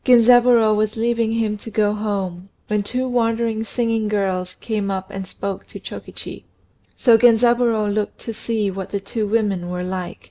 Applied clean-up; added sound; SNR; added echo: none; none; none; none.